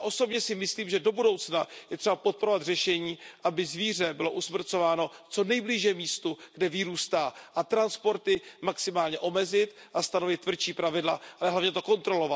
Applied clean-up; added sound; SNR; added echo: none; none; none; none.